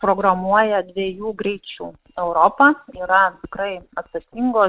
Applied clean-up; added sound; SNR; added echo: neural mask model RNNoise.